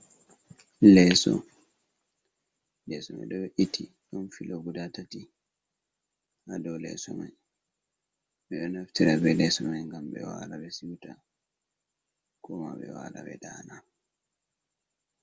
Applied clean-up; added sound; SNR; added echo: none; none; none; none.